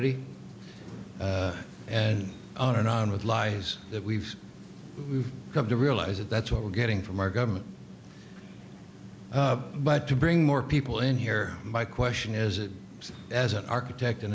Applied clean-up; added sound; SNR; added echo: none; none; none; none.